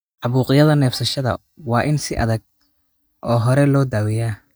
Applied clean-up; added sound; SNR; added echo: neural mask model DeepFilterNet 3.